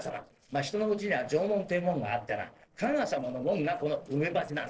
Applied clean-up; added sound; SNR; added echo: neural separator model SepFormer DNS4.